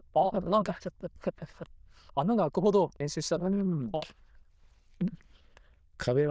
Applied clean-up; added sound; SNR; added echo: neural diffusion model UNIVERSE++.